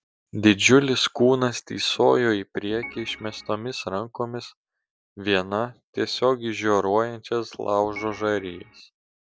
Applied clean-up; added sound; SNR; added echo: none; Organ; 18 dB; none.